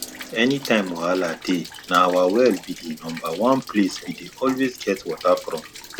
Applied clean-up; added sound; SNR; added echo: none; Rain; 17 dB; none.